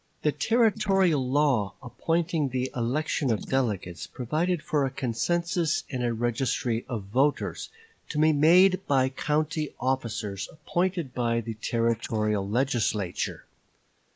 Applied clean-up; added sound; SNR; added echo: neural mask model Resemble Enhance denoiser.